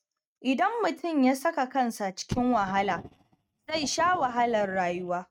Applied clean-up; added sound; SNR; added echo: neural mask model RNNoise.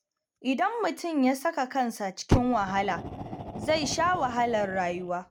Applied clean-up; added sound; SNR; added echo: none; Fire; 5 dB; none.